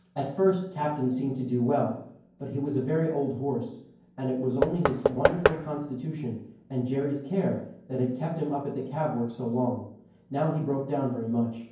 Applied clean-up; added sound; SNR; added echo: none; Knock / Wood; 0 dB; reverberation time 0.9 s.